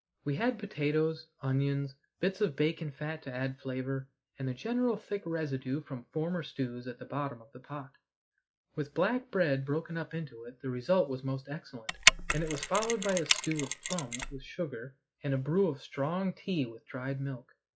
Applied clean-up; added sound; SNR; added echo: classical method log-MMSE.